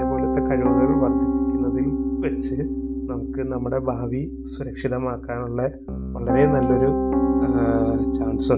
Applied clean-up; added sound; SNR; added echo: none; Piano; -3 dB; none.